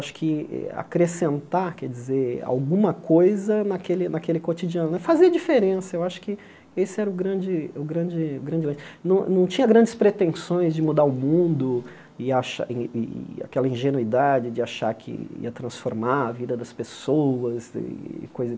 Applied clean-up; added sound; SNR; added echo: none; none; none; none.